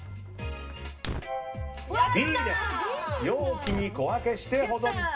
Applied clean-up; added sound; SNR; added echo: none; Fire; 12 dB; reverberation time 0.2 s.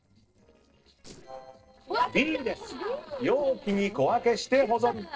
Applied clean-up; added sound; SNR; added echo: neural separator model SepFormer DNS4.